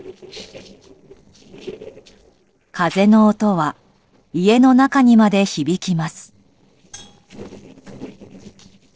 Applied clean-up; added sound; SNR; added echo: neural separator model SepFormer DNS4.